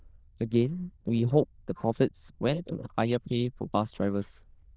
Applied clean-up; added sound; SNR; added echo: neural diffusion model UNIVERSE++.